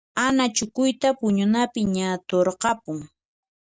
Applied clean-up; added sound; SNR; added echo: none; none; none; none.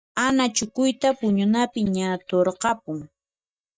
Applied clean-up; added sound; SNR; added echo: neural mask model DeepFilterNet 3.